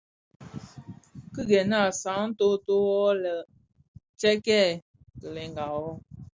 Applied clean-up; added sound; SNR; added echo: none; none; none; none.